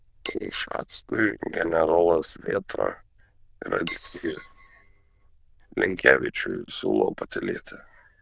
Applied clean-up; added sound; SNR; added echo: neural diffusion model UNIVERSE++.